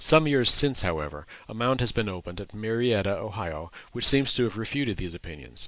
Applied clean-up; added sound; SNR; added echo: none; none; none; none.